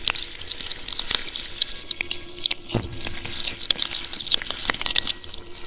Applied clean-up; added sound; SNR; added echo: neural separator model SepFormer WHAMR!.